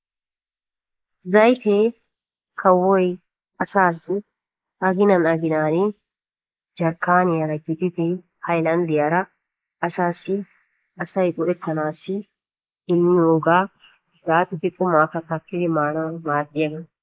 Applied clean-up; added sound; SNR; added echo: neural mask model Resemble Enhance denoiser.